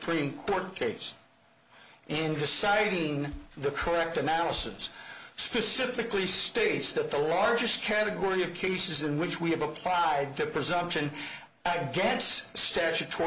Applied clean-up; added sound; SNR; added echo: none; Bass drum; 19 dB; none.